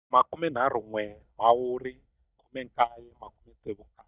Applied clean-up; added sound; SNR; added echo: neural mask model DeepFilterNet 3.